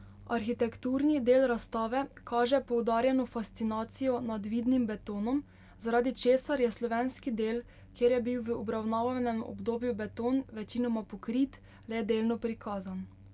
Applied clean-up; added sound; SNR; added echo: none; none; none; none.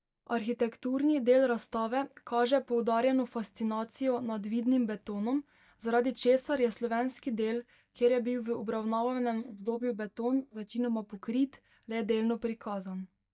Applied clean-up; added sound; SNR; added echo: neural mask model DeepFilterNet 3.